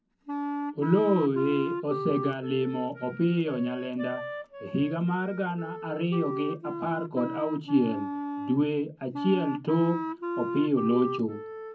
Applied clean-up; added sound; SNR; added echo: none; Wind instrument, woodwind instrument; 6 dB; reverberation time 0.4 s.